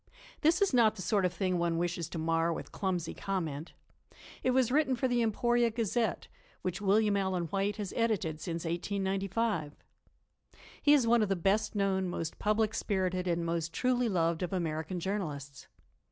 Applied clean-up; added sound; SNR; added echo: none; none; none; none.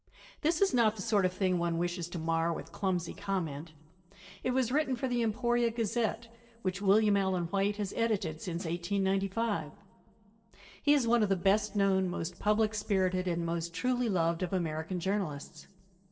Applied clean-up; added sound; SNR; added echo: neural separator model SepFormer DNS4.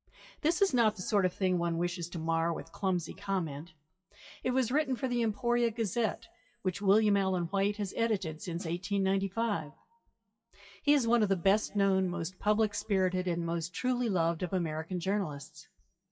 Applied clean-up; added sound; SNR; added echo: classical method WPE with log-MMSE.